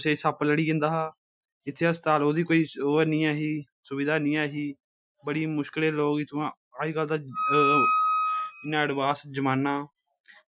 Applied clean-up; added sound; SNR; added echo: classical method Wiener filter.